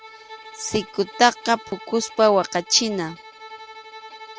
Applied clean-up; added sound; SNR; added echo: none; Bowed string instrument; 18 dB; none.